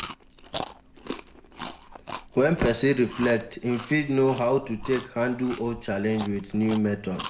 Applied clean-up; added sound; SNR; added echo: none; Chewing, mastication; 12 dB; reverberation time 0.5 s.